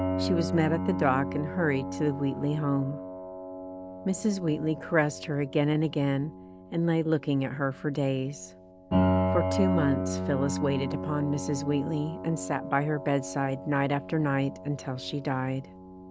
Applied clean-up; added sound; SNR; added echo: none; Piano; 5 dB; none.